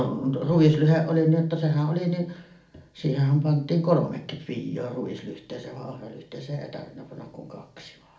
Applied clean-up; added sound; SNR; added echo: none; none; none; reverberation time 0.4 s.